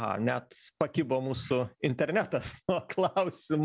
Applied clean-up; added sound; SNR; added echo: none; none; none; none.